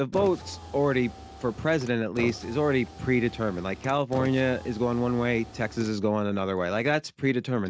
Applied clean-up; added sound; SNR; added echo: none; Car; 14 dB; none.